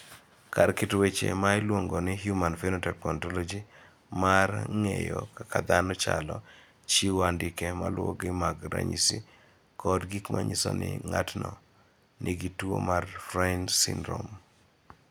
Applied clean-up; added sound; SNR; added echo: none; none; none; none.